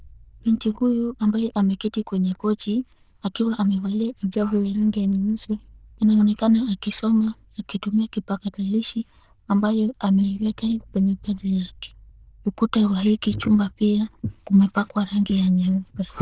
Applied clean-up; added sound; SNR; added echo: neural diffusion model UNIVERSE++.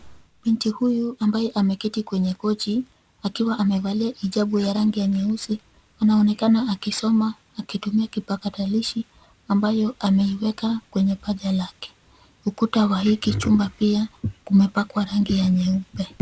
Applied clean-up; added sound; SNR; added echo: none; none; none; none.